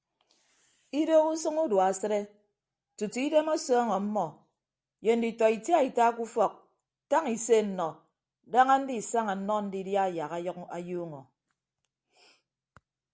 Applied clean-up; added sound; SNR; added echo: none; none; none; none.